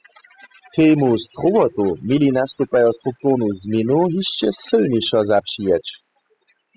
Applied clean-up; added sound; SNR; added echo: classical method spectral subtraction.